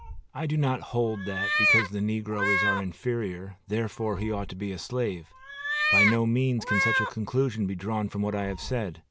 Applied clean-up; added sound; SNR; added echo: none; Meow; 2 dB; none.